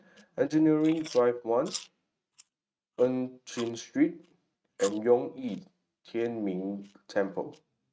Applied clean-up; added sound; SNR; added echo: neural mask model RNNoise.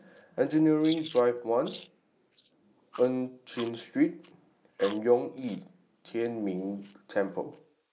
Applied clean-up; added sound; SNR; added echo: neural mask model Resemble Enhance denoiser.